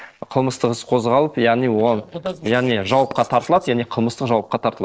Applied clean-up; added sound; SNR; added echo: neural separator model SepFormer DNS4.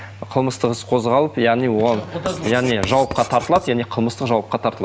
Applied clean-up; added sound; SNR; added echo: none; Writing; 14 dB; none.